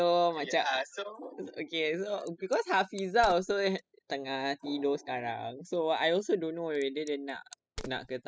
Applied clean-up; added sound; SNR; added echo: classical method spectral subtraction.